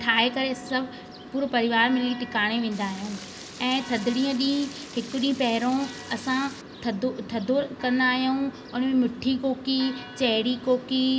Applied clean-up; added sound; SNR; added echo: none; Stream + Church bell; 18 dB; none.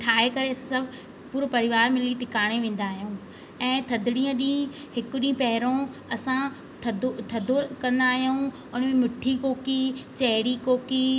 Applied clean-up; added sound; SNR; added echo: none; none; none; none.